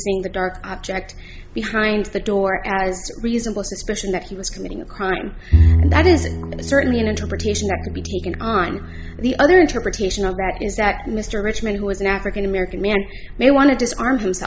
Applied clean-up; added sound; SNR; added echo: none; Bowed string instrument; 5 dB; none.